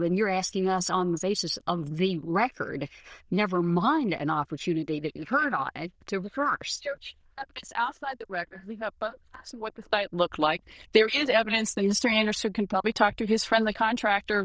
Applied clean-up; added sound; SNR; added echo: neural diffusion model UNIVERSE++.